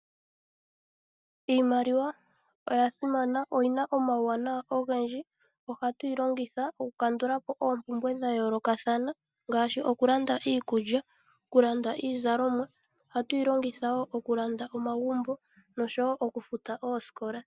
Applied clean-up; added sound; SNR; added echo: none; none; none; none.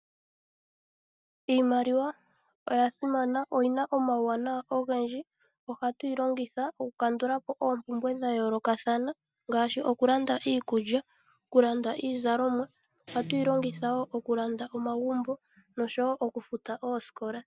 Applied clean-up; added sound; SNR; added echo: none; Guitar; 16 dB; none.